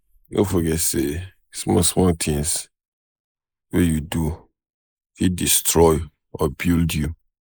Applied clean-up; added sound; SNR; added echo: neural mask model Resemble Enhance denoiser.